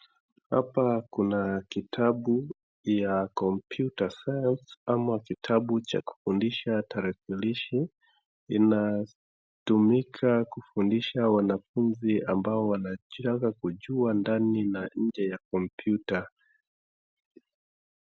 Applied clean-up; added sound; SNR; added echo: none; none; none; none.